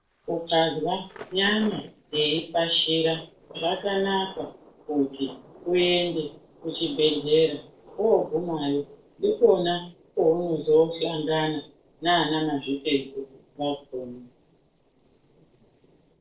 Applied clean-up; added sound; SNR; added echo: neural separator model SepFormer DNS4.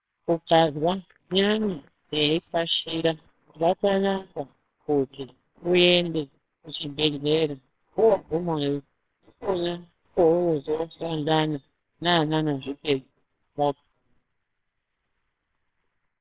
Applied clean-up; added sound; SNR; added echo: neural separator model SepFormer WHAMR!.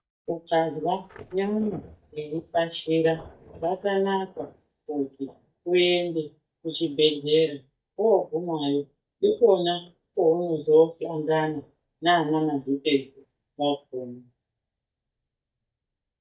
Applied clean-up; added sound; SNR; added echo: neural mask model DeepFilterNet 3.